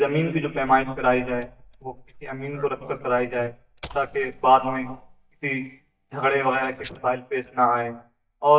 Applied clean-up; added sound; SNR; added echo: neural mask model DeepFilterNet 3.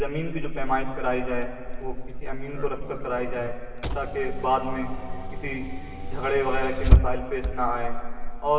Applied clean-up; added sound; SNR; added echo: none; Engine / Car; -4 dB; reverberation time 2.3 s.